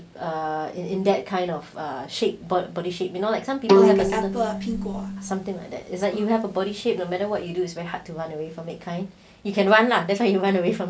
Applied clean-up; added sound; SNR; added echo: none; Bowed string instrument; 0 dB; none.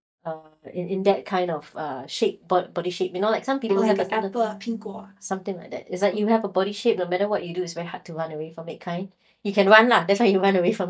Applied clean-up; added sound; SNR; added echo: neural mask model DeepFilterNet 3.